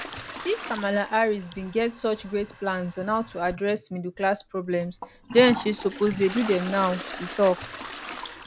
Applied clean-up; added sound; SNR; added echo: none; Toilet flush; 13 dB; none.